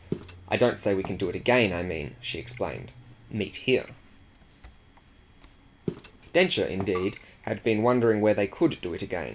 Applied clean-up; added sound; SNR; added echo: none; Walk, footsteps + Bowed string instrument; 13 dB; none.